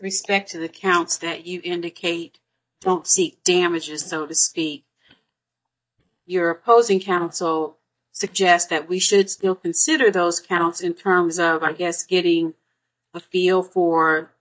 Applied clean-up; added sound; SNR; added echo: neural mask model DeepFilterNet 3.